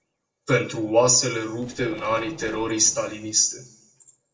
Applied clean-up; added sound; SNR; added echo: neural separator model SepFormer DNS4.